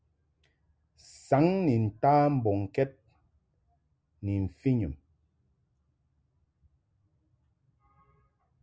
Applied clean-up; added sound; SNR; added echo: none; none; none; none.